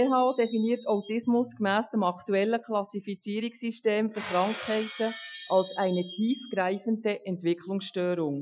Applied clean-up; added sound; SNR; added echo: classical method Wiener filter.